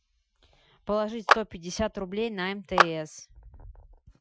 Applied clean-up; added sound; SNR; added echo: classical method Wiener filter.